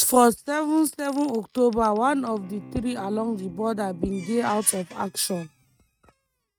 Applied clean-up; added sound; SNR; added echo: neural mask model RNNoise.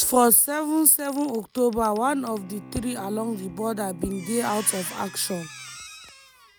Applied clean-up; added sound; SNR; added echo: none; Bowed string instrument + Squeak; 18 dB; none.